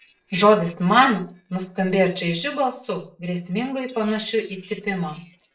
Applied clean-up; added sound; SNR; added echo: neural separator model SepFormer DNS4.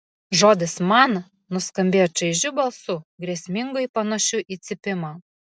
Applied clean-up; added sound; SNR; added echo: none; none; none; none.